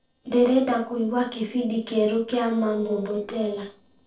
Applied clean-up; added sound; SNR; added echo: neural separator model SepFormer DNS4.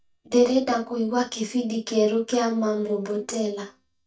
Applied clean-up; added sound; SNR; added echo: neural mask model DeepFilterNet 3.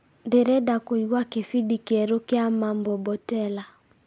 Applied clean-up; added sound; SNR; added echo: none; none; none; none.